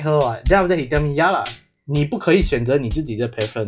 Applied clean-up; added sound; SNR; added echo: classical method log-MMSE.